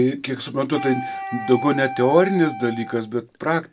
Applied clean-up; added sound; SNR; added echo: none; Wind instrument, woodwind instrument; 10 dB; none.